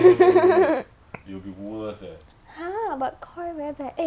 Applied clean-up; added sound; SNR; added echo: none; none; none; none.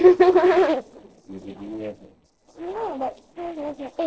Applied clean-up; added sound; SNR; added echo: neural separator model SepFormer DNS4.